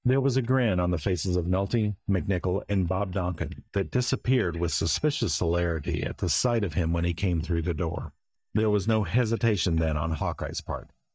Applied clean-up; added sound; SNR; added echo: neural mask model DeepFilterNet 3.